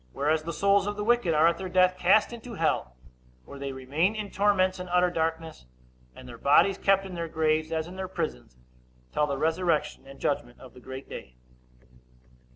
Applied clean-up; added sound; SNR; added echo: none; none; none; none.